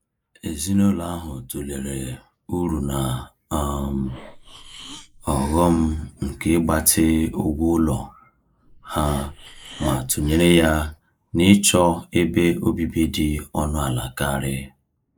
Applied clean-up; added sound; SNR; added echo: neural mask model Resemble Enhance denoiser.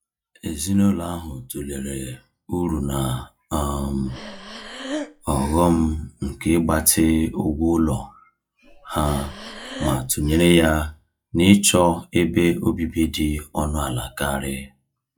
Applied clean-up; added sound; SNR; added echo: classical method log-MMSE.